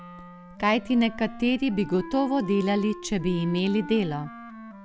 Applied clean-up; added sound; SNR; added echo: none; Wind instrument, woodwind instrument; 15 dB; none.